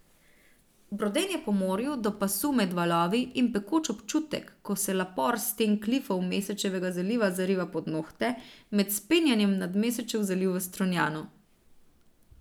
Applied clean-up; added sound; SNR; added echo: none; none; none; none.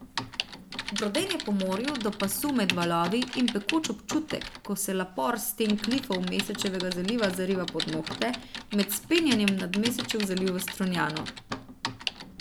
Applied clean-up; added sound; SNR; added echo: none; Typing; 7 dB; none.